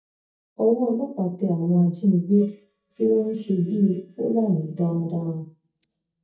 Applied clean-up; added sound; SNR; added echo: neural mask model DeepFilterNet 3.